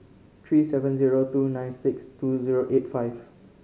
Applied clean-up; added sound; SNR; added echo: none; none; none; none.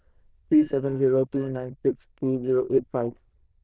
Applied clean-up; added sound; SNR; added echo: neural diffusion model UNIVERSE++.